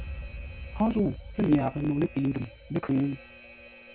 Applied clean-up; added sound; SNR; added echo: none; Alarm; 13 dB; none.